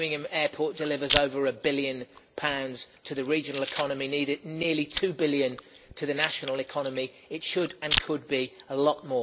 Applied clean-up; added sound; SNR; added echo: none; Chewing, mastication; 7 dB; none.